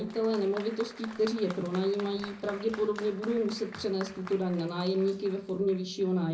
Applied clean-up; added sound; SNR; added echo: none; Applause; 16 dB; reverberation time 0.4 s.